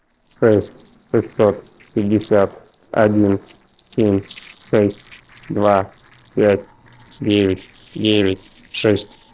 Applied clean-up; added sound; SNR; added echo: neural separator model SepFormer DNS4.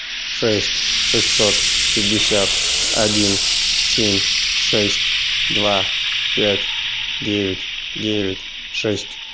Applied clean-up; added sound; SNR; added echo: none; Frying (food); -4 dB; none.